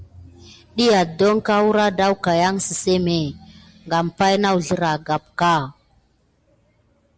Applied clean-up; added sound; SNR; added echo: none; none; none; none.